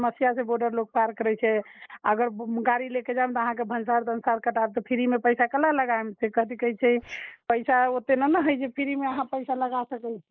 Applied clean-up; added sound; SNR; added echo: neural mask model Resemble Enhance denoiser.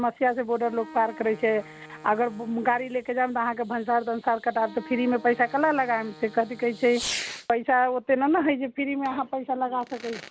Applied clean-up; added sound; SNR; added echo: none; Wind instrument, woodwind instrument + Fireworks; 17 dB; none.